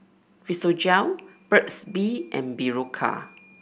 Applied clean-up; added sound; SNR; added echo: none; none; none; none.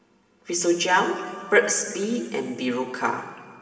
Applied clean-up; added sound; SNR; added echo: none; Wind instrument, woodwind instrument; 19 dB; reverberation time 2.0 s.